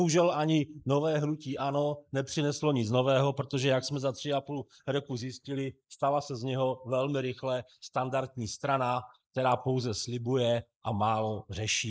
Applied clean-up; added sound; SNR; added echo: neural mask model Resemble Enhance denoiser.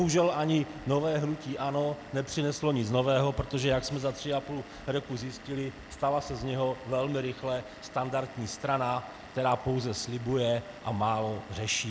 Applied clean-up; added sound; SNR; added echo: none; Engine / Vehicle; 18 dB; none.